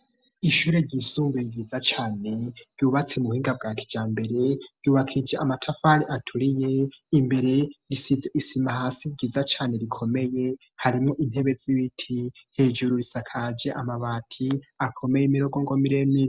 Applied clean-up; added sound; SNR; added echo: none; none; none; none.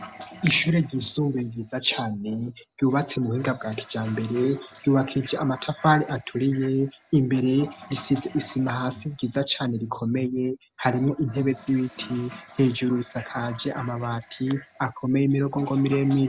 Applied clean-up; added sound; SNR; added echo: none; Finger snapping + Toilet flush; 19 dB; none.